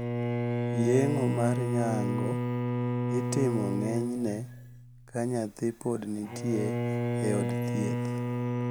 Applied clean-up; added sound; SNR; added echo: none; Bowed string instrument; -1 dB; none.